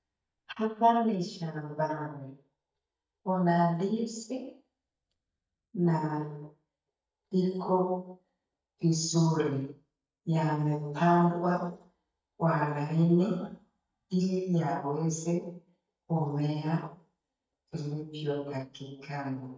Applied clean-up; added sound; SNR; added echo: neural mask model DeepFilterNet 3.